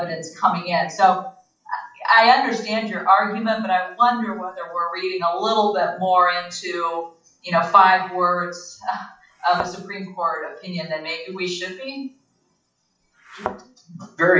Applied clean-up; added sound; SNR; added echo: classical method WPE with log-MMSE.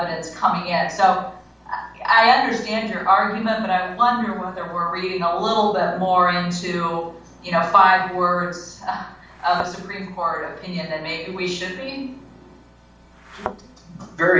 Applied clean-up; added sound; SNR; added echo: none; Thump, thud; 13 dB; reverberation time 0.5 s.